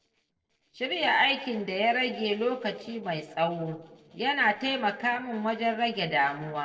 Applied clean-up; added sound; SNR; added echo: neural separator model SepFormer DNS4.